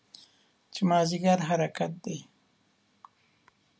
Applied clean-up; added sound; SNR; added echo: none; none; none; none.